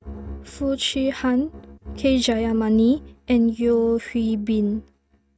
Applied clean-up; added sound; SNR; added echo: neural mask model RNNoise.